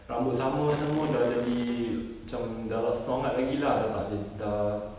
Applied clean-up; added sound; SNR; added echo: none; Fart; 12 dB; none.